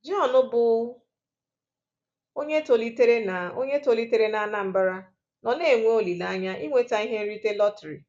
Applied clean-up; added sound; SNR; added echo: none; none; none; none.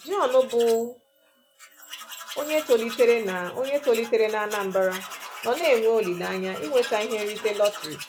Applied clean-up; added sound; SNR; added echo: none; Tools; 14 dB; none.